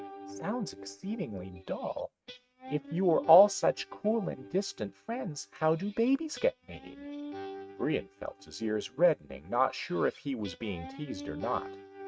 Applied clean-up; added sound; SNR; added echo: neural mask model RNNoise.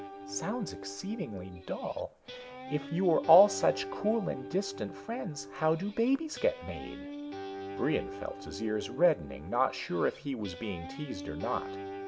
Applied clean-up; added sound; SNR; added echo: none; Guitar; 11 dB; none.